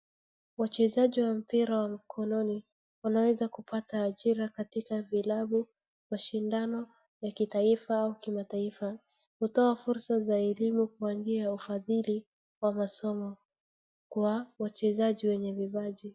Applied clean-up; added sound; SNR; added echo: none; none; none; none.